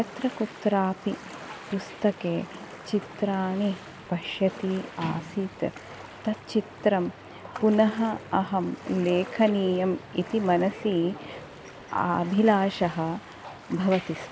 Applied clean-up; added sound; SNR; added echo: none; Ocean; 19 dB; none.